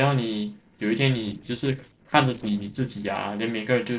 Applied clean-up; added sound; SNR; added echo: neural separator model SepFormer DNS4.